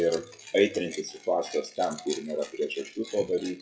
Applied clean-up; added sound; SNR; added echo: classical method WPE with log-MMSE.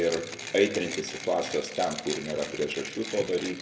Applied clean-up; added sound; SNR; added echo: none; Mechanisms; 10 dB; reverberation time 0.6 s.